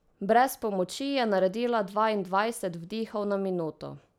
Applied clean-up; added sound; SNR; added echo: none; none; none; none.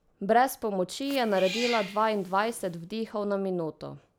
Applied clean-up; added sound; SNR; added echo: none; Cat; 13 dB; none.